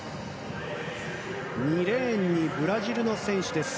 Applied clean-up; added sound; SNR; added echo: none; none; none; none.